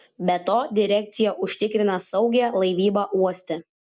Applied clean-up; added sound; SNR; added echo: none; none; none; none.